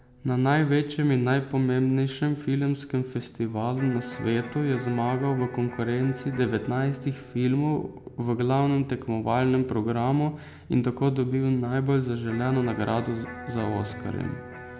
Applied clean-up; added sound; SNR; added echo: none; Electric guitar; 18 dB; none.